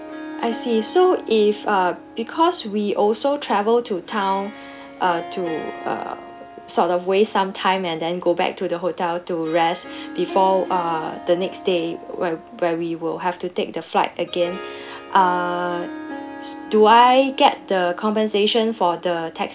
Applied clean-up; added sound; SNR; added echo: none; Harp; 16 dB; none.